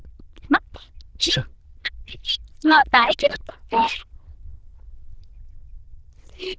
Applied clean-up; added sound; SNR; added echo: neural diffusion model UNIVERSE++.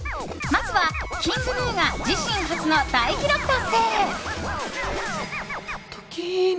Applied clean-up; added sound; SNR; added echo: none; Scratching (performance technique); 7 dB; none.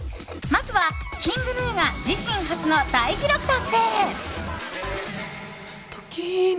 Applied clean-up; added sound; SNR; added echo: none; none; none; none.